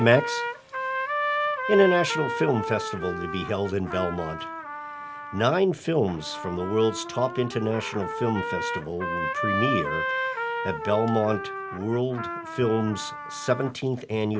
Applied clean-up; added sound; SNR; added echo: none; Trumpet; 5 dB; none.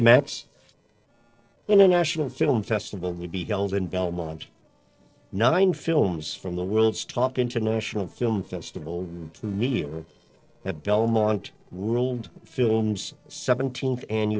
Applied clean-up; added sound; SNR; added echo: neural separator model SepFormer DNS4.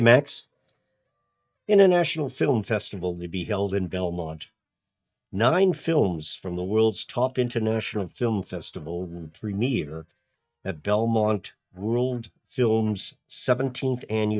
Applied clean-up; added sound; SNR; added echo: neural mask model DeepFilterNet 3.